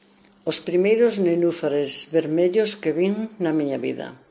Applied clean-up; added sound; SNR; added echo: none; none; none; none.